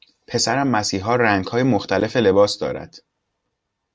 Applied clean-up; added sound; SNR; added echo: none; none; none; none.